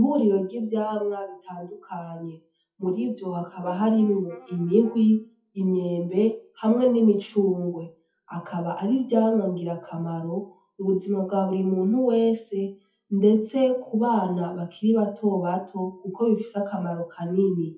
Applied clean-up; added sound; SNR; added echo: classical method WPE with log-MMSE.